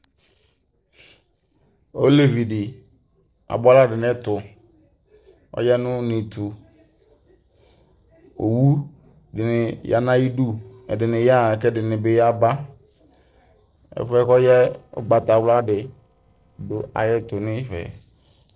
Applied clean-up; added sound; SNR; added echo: neural separator model SepFormer DNS4.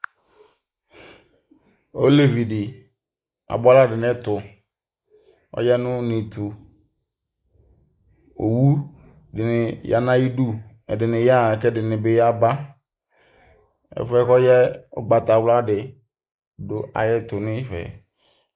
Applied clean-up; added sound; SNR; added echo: neural mask model Resemble Enhance denoiser.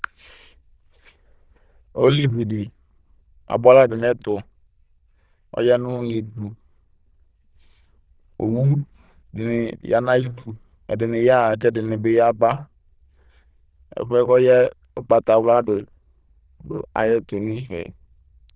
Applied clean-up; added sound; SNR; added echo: neural diffusion model UNIVERSE++.